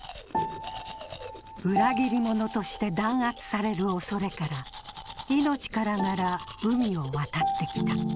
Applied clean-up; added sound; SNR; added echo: none; Domestic sounds, home sounds; 15 dB; none.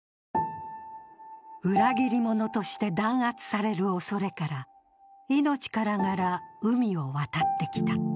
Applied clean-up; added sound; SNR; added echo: none; none; none; none.